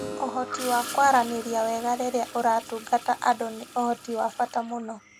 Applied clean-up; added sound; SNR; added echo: none; Toilet flush / Gurgling + Keyboard (musical); 13 dB; none.